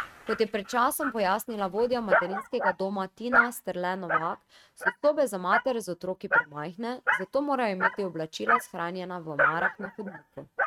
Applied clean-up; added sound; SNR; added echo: neural mask model RNNoise.